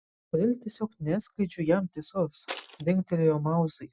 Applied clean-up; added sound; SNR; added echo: classical method Wiener filter.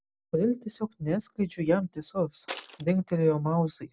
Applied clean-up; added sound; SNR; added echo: none; Shatter; 12 dB; none.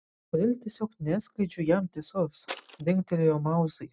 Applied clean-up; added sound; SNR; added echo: neural mask model RNNoise.